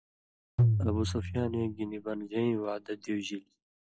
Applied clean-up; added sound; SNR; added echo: classical method log-MMSE.